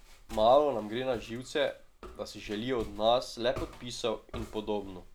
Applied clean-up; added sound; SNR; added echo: none; Walk, footsteps; 15 dB; none.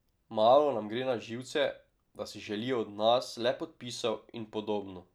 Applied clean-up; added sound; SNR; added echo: none; none; none; none.